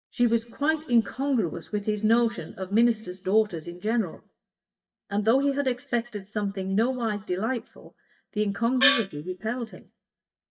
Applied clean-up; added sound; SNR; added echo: neural mask model DeepFilterNet 3.